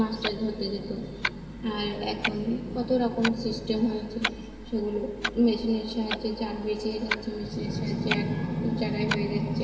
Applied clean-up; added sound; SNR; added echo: none; Clock; 9 dB; reverberation time 2.3 s.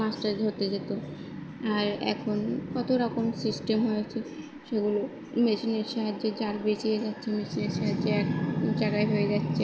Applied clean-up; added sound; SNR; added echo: none; none; none; none.